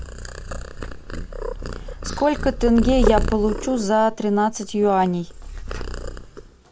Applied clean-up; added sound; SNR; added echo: none; Purr; 5 dB; none.